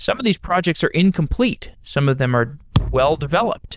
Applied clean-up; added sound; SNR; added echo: neural diffusion model UNIVERSE++.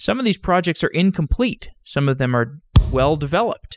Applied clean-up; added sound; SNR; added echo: classical method spectral subtraction.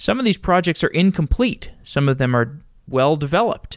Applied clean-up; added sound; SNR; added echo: none; none; none; none.